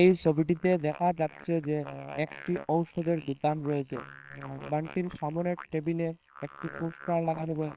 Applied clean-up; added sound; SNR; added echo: neural separator model SepFormer WHAMR!.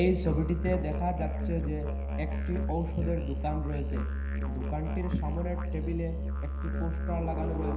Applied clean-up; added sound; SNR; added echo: none; Musical instrument; -2 dB; reverberation time 0.9 s.